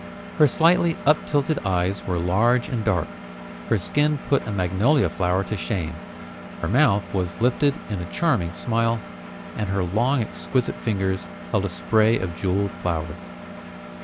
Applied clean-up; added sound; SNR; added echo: none; Engine; 13 dB; none.